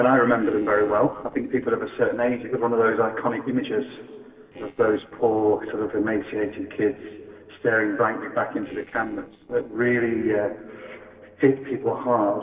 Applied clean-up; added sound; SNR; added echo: neural separator model SepFormer DNS4.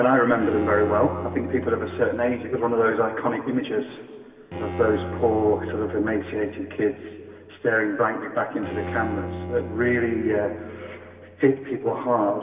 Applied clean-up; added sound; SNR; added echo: none; Bowed string instrument; 12 dB; reverberation time 2.8 s.